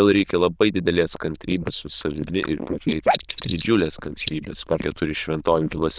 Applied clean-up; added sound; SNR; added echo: neural diffusion model UNIVERSE++.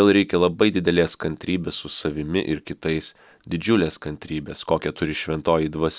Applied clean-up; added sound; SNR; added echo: none; none; none; none.